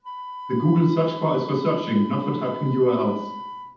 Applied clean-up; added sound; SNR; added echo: none; Wind instrument, woodwind instrument; 12 dB; reverberation time 0.8 s.